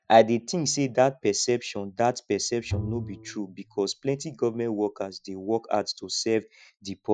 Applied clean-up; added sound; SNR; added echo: classical method Wiener filter.